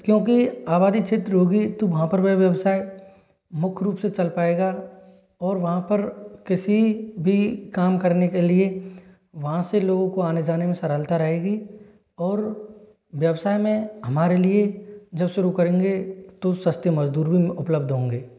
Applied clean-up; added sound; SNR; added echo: none; none; none; none.